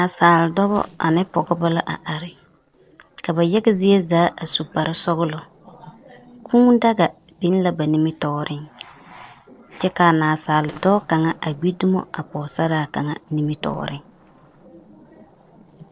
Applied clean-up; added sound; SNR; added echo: neural separator model SepFormer DNS4.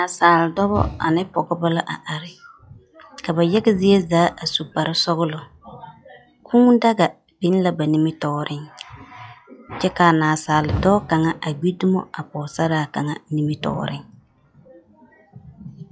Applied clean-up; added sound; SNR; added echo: classical method log-MMSE.